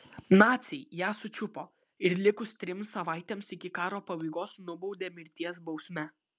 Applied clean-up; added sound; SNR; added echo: none; none; none; none.